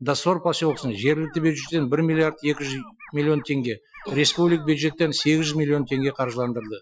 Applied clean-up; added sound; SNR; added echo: classical method Wiener filter.